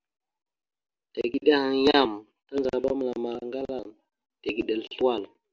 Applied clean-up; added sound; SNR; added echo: none; none; none; none.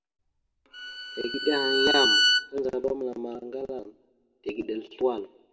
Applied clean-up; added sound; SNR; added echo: none; Bowed string instrument; -4 dB; reverberation time 1.1 s.